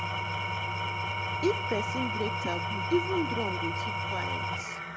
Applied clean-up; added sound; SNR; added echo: none; Engine / Tools; -3 dB; none.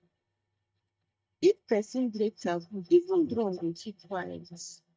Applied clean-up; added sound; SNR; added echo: neural mask model DeepFilterNet 3.